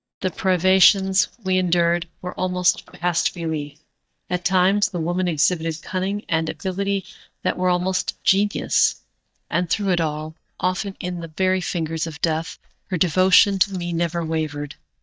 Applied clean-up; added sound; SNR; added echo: neural mask model DeepFilterNet 3.